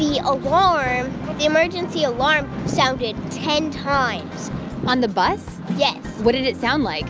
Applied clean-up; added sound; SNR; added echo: none; none; none; none.